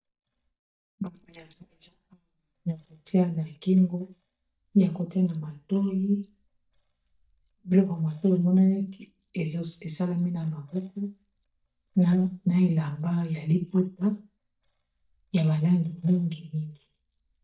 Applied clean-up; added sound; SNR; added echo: neural mask model DeepFilterNet 3.